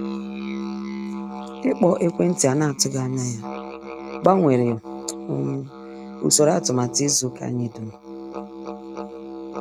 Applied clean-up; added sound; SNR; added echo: neural mask model RNNoise.